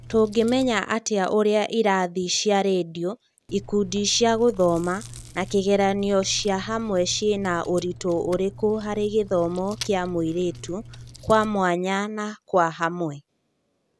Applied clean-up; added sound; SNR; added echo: none; Chewing, mastication; 19 dB; none.